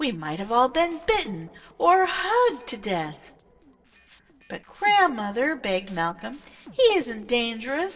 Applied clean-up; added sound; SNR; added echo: neural separator model SepFormer DNS4.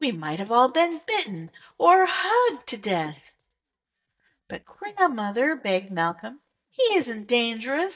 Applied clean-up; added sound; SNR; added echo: neural mask model DeepFilterNet 3.